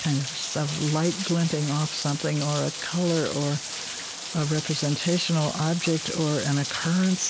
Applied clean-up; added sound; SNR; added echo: none; Rain; 8 dB; none.